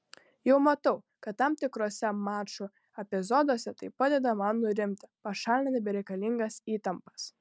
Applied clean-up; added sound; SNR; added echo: none; none; none; none.